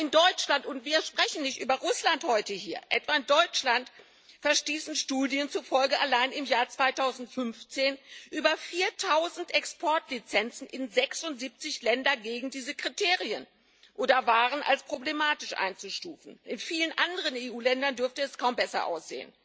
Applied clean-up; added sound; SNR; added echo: none; none; none; none.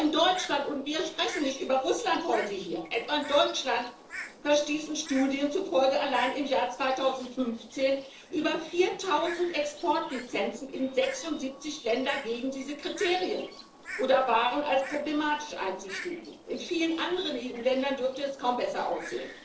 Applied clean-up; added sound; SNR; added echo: neural separator model SepFormer DNS4.